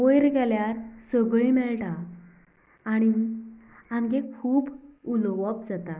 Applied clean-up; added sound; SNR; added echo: neural mask model Resemble Enhance denoiser.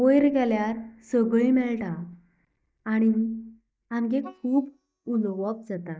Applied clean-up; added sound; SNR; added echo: neural mask model DeepFilterNet 3.